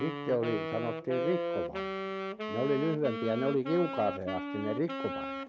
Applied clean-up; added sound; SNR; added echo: none; Wind instrument, woodwind instrument; 3 dB; none.